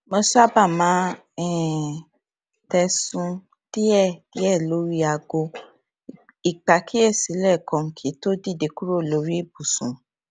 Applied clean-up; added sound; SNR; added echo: none; none; none; none.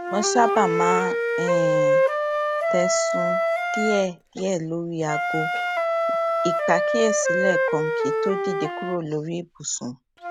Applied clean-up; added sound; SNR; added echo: none; Wind instrument, woodwind instrument; -3 dB; none.